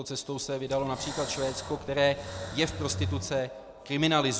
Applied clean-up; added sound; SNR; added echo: none; Breathing; 7 dB; none.